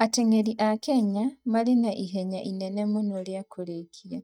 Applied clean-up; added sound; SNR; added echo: neural mask model DeepFilterNet 3.